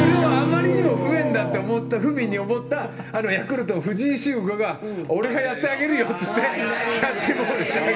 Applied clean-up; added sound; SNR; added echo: none; Acoustic guitar; 6 dB; reverberation time 2.9 s.